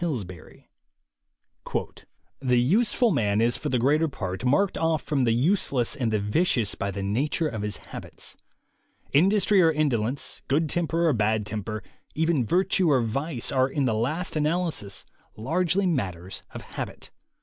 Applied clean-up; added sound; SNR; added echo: none; none; none; none.